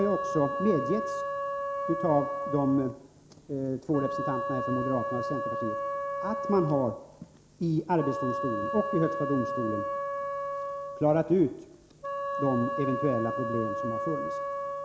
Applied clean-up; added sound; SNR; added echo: none; Wind instrument, woodwind instrument; 3 dB; none.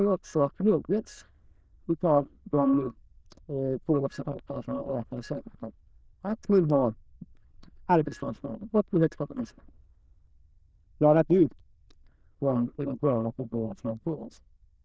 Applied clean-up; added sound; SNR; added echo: neural diffusion model UNIVERSE++.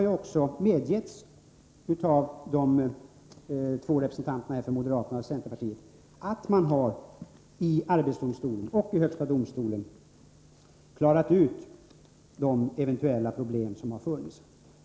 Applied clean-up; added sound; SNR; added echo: none; none; none; none.